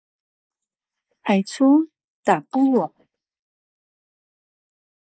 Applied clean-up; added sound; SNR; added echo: neural mask model Resemble Enhance denoiser.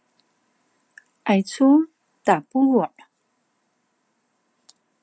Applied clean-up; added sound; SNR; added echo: none; none; none; none.